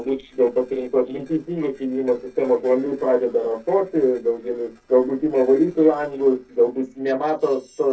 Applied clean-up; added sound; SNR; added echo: neural separator model SepFormer DNS4.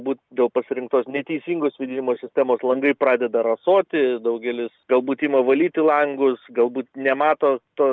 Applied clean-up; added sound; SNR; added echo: none; none; none; none.